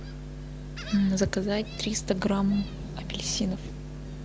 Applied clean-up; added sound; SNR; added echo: none; Gull, seagull + Rain / Thunderstorm; 16 dB; none.